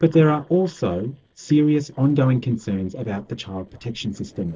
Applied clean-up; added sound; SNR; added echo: neural separator model SepFormer DNS4.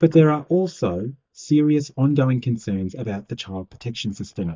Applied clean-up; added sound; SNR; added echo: neural mask model DeepFilterNet 3.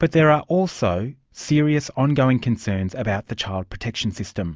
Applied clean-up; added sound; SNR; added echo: none; none; none; none.